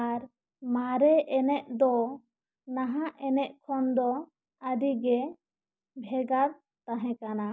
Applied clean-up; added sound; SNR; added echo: none; none; none; none.